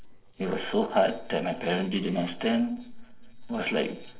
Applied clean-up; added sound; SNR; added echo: neural separator model SepFormer DNS4.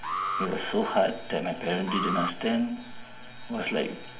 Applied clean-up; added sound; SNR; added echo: none; Alarm; 6 dB; reverberation time 0.6 s.